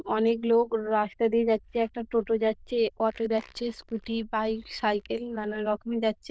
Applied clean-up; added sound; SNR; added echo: neural diffusion model UNIVERSE++.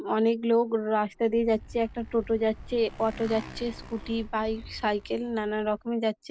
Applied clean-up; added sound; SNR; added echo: none; Motorcycle; 18 dB; none.